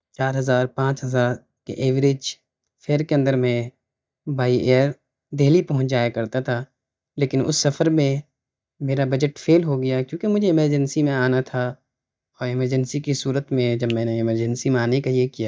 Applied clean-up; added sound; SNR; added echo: neural mask model DeepFilterNet 3.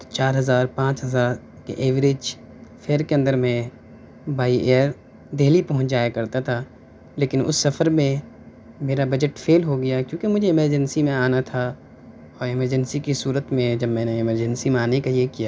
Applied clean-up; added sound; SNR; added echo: none; none; none; none.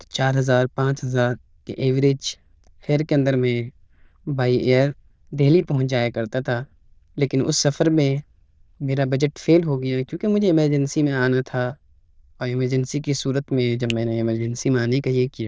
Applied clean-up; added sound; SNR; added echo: neural diffusion model UNIVERSE++.